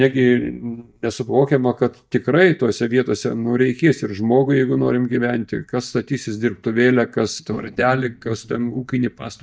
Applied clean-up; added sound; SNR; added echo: neural mask model DeepFilterNet 3.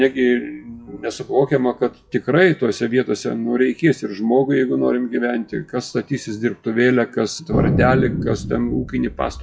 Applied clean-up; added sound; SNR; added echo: classical method WPE with log-MMSE.